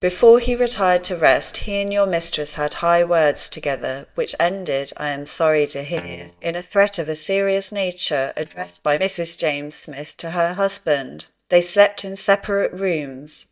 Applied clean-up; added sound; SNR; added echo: neural mask model DeepFilterNet 3.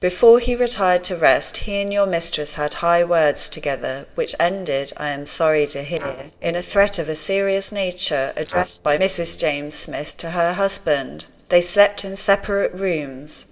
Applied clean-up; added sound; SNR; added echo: neural separator model SepFormer DNS4.